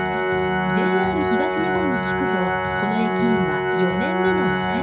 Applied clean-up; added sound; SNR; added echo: none; Organ; -5 dB; reverberation time 0.5 s.